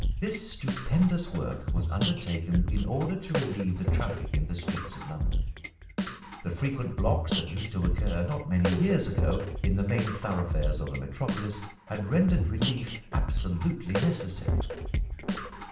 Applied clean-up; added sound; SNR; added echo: none; Drum kit; 1 dB; reverberation time 0.6 s.